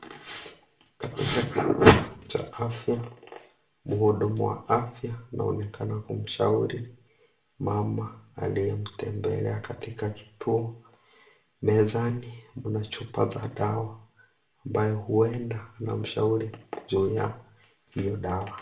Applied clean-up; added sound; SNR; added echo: none; none; none; reverberation time 0.4 s.